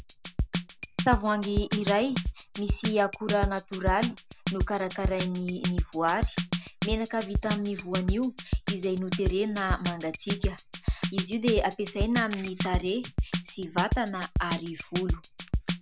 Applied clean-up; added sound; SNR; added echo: none; Drum kit; 1 dB; none.